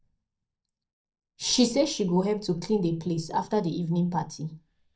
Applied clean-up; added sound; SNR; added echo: neural mask model DeepFilterNet 3.